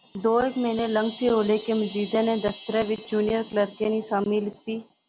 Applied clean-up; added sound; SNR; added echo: none; Chime; 19 dB; none.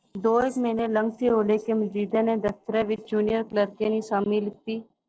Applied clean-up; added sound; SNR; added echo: neural separator model SepFormer DNS4.